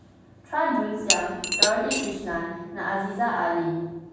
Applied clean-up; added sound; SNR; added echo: none; Cutlery, silverware / Dishes, pots, and pans; -1 dB; reverberation time 1.2 s.